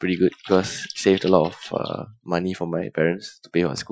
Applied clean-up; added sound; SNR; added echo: classical method Wiener filter.